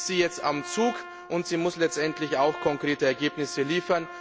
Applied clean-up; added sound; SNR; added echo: none; Trumpet; 14 dB; none.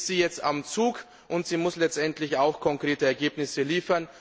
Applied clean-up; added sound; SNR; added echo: none; none; none; none.